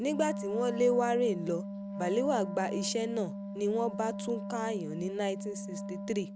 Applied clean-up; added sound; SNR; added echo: none; Wind instrument, woodwind instrument; 7 dB; none.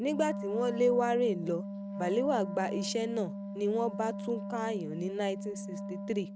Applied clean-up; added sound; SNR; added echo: neural mask model RNNoise.